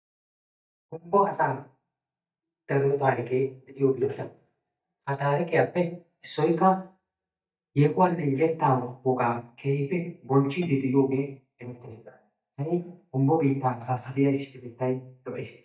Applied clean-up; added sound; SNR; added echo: neural mask model DeepFilterNet 3.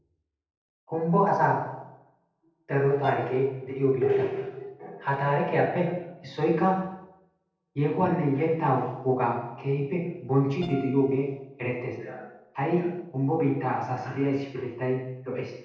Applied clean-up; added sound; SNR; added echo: neural separator model SepFormer DNS4.